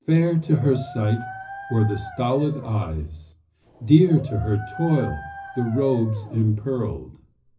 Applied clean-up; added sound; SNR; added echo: none; Dog; 16 dB; reverberation time 0.4 s.